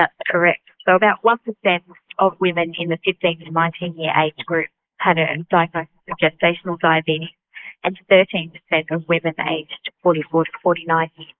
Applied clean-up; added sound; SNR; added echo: neural mask model Resemble Enhance denoiser.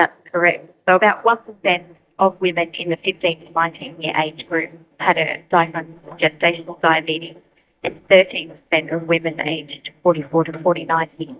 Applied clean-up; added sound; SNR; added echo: neural mask model DeepFilterNet 3.